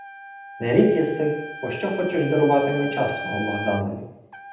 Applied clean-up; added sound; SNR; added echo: none; Trumpet; 12 dB; reverberation time 0.8 s.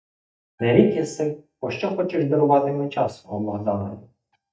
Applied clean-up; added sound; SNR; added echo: neural mask model DeepFilterNet 3.